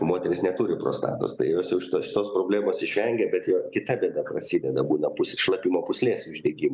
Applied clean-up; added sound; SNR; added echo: none; none; none; none.